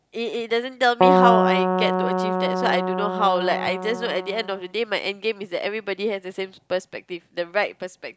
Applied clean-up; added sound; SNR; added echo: none; Keyboard (musical); -3 dB; none.